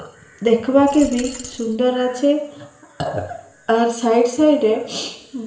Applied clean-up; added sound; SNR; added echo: none; Coin (dropping); 16 dB; reverberation time 1.2 s.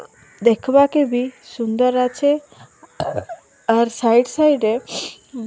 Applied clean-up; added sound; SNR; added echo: none; none; none; none.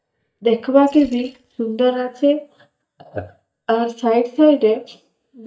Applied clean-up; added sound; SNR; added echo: neural mask model DeepFilterNet 3.